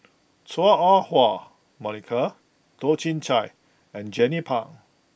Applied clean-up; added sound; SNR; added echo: none; none; none; none.